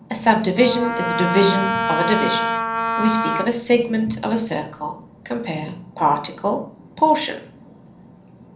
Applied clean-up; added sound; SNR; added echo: none; Wind instrument, woodwind instrument; 1 dB; reverberation time 0.6 s.